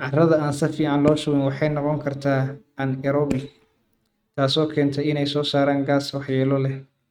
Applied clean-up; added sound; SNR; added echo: neural mask model RNNoise.